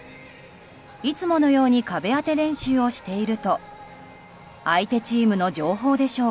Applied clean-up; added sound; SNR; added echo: none; none; none; none.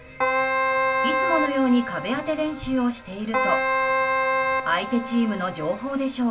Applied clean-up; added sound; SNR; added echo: none; Keyboard (musical); -1 dB; reverberation time 0.2 s.